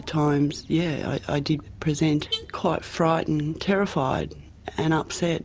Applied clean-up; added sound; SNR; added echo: none; Alarm / Car; 19 dB; none.